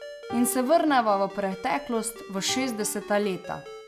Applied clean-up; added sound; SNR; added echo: none; Ringtone + Piano; 13 dB; none.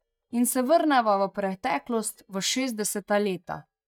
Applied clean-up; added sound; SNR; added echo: neural mask model DeepFilterNet 3.